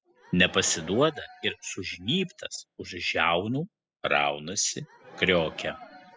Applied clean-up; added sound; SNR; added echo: classical method spectral subtraction.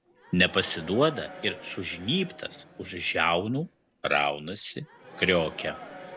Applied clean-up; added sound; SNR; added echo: none; Crowd; 17 dB; none.